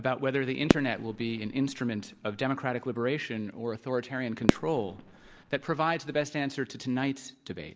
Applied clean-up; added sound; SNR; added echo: none; Fireworks; 2 dB; none.